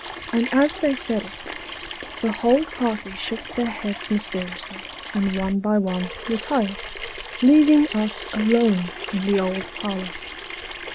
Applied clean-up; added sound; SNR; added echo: none; Sink (filling or washing) / Water tap, faucet; 11 dB; none.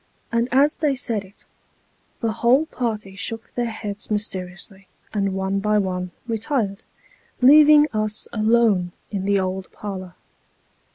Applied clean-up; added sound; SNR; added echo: none; none; none; none.